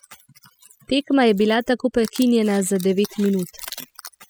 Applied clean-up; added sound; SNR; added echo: classical method spectral subtraction.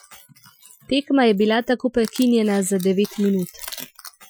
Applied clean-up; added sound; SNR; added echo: classical method Wiener filter.